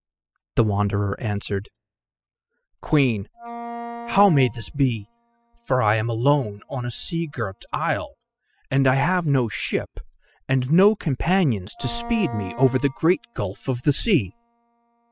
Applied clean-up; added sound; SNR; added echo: classical method spectral subtraction.